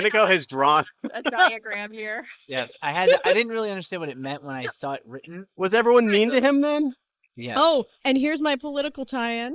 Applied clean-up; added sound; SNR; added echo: neural mask model Resemble Enhance denoiser.